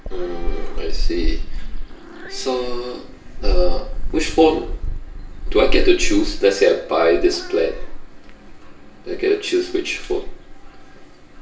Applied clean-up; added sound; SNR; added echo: none; Meow / Purr; 0 dB; reverberation time 0.2 s.